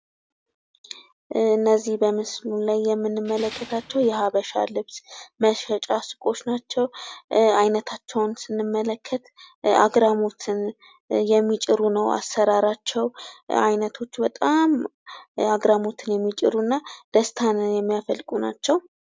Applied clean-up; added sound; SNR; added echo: none; Tools; 18 dB; none.